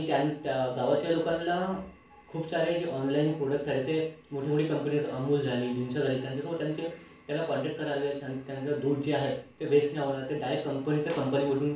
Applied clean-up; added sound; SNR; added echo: none; none; none; reverberation time 0.4 s.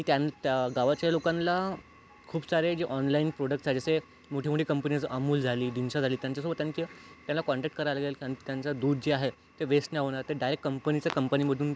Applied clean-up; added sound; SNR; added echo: none; none; none; none.